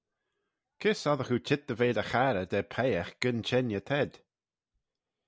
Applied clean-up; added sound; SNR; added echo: none; none; none; none.